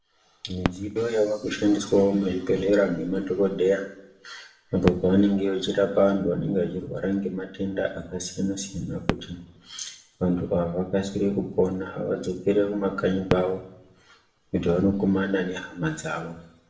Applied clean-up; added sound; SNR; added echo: none; Fireworks; 15 dB; reverberation time 0.6 s.